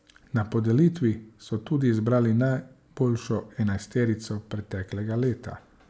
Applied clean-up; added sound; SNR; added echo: none; none; none; none.